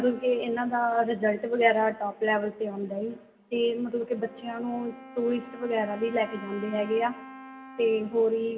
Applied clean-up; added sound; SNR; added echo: none; Wind instrument, woodwind instrument; 19 dB; reverberation time 0.7 s.